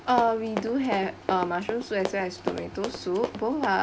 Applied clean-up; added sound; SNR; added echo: none; Run; 8 dB; none.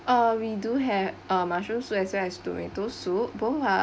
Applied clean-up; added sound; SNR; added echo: none; none; none; none.